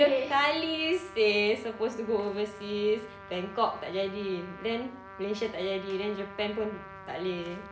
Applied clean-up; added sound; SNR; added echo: none; Trumpet; 17 dB; none.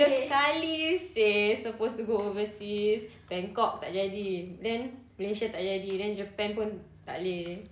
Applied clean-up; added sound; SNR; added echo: none; none; none; none.